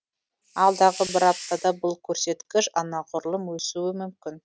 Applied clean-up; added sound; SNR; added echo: none; Hiss; 13 dB; none.